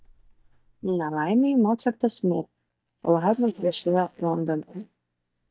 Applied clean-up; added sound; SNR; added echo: neural mask model DeepFilterNet 3.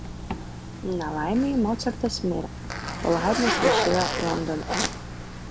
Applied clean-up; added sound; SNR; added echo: none; Zipper (clothing); 2 dB; none.